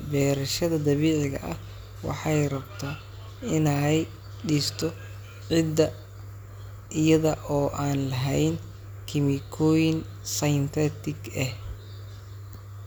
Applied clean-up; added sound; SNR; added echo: none; none; none; none.